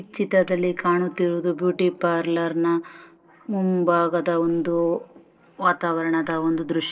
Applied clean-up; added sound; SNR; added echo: neural separator model SepFormer DNS4.